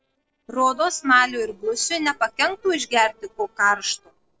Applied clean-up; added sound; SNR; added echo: neural separator model SepFormer DNS4.